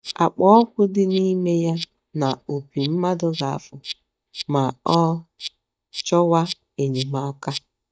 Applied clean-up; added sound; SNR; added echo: neural mask model DeepFilterNet 3.